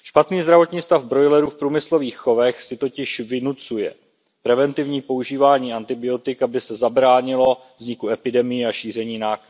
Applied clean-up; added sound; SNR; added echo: none; none; none; none.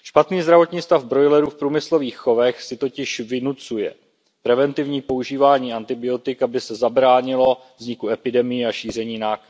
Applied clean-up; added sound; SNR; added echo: none; Percussion; 20 dB; none.